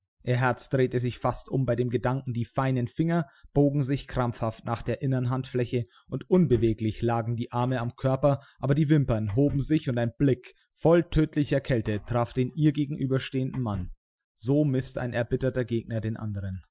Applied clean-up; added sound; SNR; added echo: classical method Wiener filter.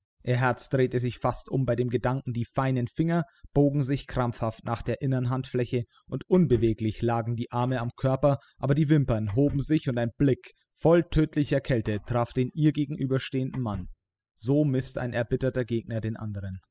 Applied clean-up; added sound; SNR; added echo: classical method spectral subtraction.